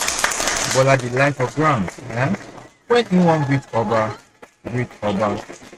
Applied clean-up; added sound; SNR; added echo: neural mask model RNNoise.